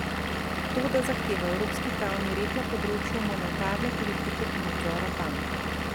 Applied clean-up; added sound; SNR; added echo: none; Engine / Vehicle; -3 dB; none.